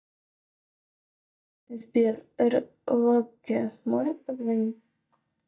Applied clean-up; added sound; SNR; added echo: neural mask model DeepFilterNet 3.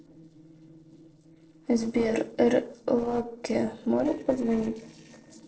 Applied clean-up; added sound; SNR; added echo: neural separator model SepFormer DNS4.